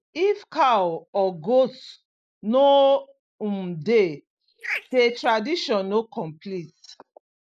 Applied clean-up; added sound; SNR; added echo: neural mask model Resemble Enhance denoiser.